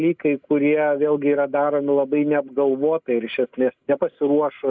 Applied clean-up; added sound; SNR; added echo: neural mask model Resemble Enhance denoiser.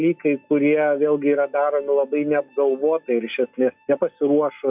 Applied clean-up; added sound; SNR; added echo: classical method log-MMSE.